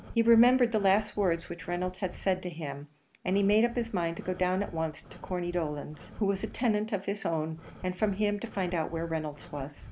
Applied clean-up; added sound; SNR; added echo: none; Breathing; 18 dB; none.